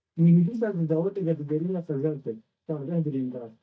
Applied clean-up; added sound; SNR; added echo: neural mask model DeepFilterNet 3.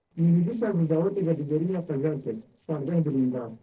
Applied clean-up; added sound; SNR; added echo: neural separator model SepFormer DNS4.